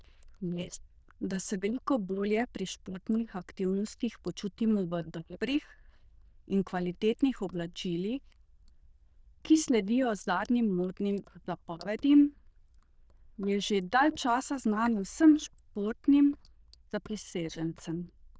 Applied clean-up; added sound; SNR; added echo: neural diffusion model UNIVERSE++.